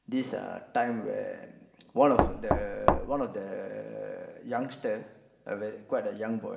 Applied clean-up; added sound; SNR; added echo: none; Knock; -4 dB; reverberation time 0.9 s.